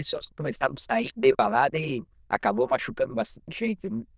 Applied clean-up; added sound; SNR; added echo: neural diffusion model UNIVERSE++.